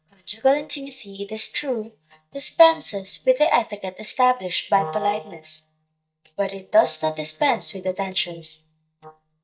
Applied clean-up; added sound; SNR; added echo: neural mask model DeepFilterNet 3.